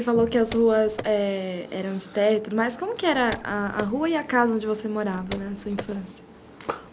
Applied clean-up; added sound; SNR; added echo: none; Car; 14 dB; none.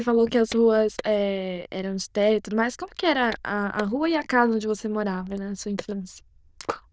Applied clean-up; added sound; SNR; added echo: neural diffusion model UNIVERSE++.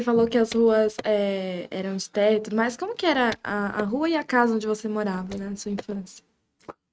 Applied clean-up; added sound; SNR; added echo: neural mask model RNNoise.